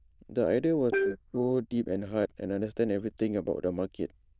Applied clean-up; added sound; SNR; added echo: neural diffusion model UNIVERSE++.